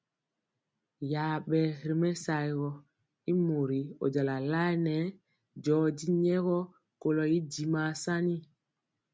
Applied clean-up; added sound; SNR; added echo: none; none; none; none.